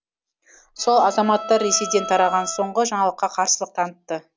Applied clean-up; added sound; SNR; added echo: none; Bowed string instrument; 12 dB; none.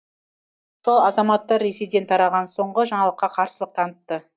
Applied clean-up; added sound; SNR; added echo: neural mask model DeepFilterNet 3.